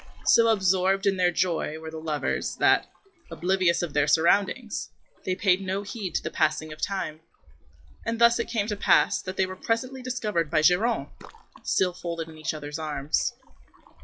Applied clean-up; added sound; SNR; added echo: classical method WPE with log-MMSE.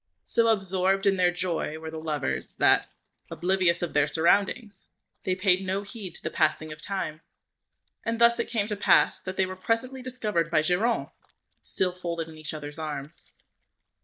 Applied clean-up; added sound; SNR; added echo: neural mask model DeepFilterNet 3.